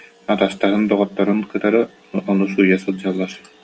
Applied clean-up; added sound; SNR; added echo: none; none; none; none.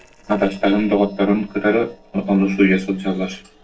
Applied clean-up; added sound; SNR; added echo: neural separator model SepFormer DNS4.